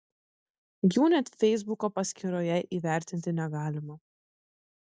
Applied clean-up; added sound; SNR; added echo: none; none; none; none.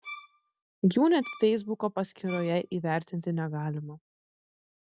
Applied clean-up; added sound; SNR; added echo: none; Bowed string instrument; 16 dB; none.